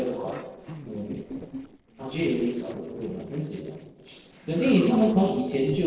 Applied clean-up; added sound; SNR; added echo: neural separator model SepFormer DNS4.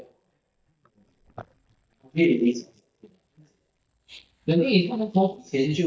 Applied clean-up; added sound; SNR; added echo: neural mask model DeepFilterNet 3.